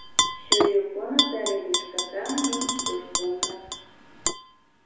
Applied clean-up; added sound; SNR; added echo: none; Tap / Glass; -2 dB; reverberation time 1.1 s.